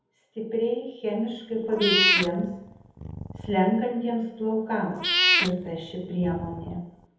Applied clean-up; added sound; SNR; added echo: none; Meow / Purr; 0 dB; reverberation time 1.0 s.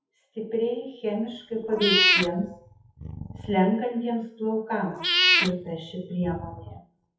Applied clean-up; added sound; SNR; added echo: classical method WPE with log-MMSE.